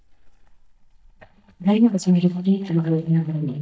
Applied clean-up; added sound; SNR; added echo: neural mask model DeepFilterNet 3.